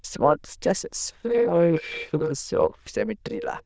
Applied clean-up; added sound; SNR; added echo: neural diffusion model UNIVERSE++.